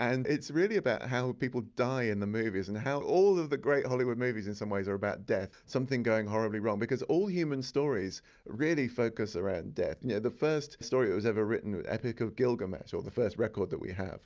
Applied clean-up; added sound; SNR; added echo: none; none; none; none.